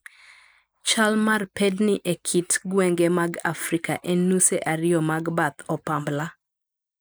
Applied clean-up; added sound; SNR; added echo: neural mask model Resemble Enhance denoiser.